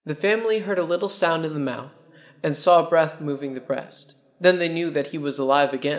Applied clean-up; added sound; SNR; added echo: none; none; none; reverberation time 3.0 s.